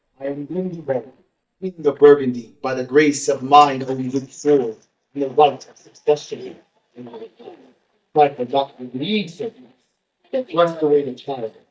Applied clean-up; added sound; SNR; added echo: neural mask model DeepFilterNet 3.